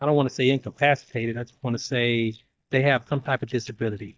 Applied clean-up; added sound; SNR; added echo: neural mask model DeepFilterNet 3.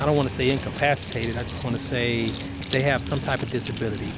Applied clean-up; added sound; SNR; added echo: none; Keys jangling + Train; 5 dB; none.